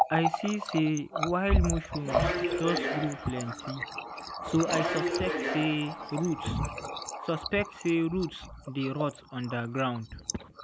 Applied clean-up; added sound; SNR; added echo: none; Water tap, faucet + Subway, metro, underground; 1 dB; none.